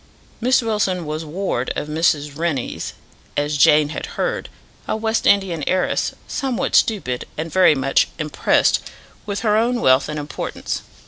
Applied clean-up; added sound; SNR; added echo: none; none; none; none.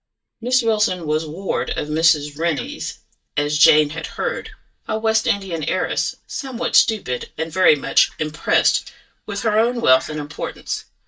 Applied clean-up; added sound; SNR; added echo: neural mask model DeepFilterNet 3.